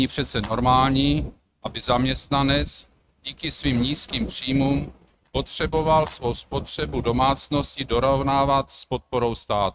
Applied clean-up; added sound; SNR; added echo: neural mask model RNNoise.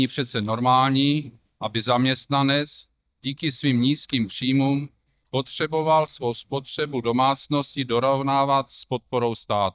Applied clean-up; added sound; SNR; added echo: neural mask model DeepFilterNet 3.